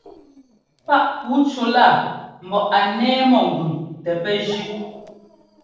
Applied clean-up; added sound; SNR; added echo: neural separator model SepFormer DNS4.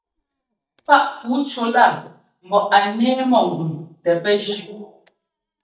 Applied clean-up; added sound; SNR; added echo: neural mask model DeepFilterNet 3.